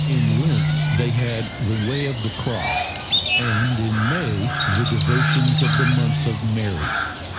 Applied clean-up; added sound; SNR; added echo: none; Crow; -2 dB; none.